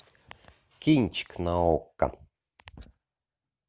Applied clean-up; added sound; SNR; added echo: none; none; none; none.